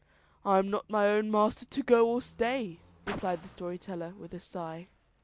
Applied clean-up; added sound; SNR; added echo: none; Car; 20 dB; none.